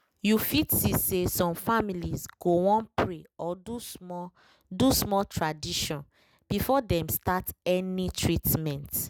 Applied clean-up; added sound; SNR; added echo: none; none; none; none.